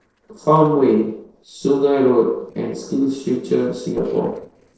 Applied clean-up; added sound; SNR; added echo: neural separator model SepFormer DNS4.